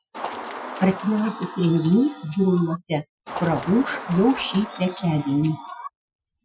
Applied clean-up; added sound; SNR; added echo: classical method Wiener filter.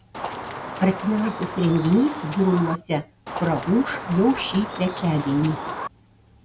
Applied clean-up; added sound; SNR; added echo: none; Chicken, rooster; 9 dB; none.